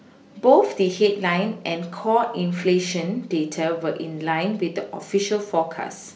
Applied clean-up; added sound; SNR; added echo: none; none; none; none.